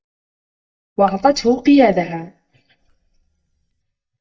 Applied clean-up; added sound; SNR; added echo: neural mask model DeepFilterNet 3.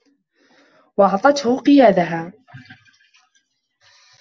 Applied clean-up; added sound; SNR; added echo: none; none; none; none.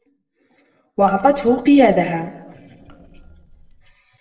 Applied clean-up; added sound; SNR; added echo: neural separator model SepFormer DNS4.